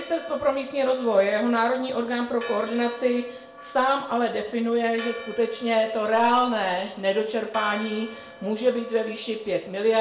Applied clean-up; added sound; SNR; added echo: none; Church bell; 18 dB; reverberation time 0.6 s.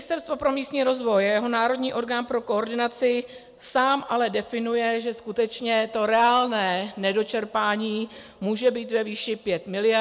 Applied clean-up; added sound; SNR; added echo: none; none; none; none.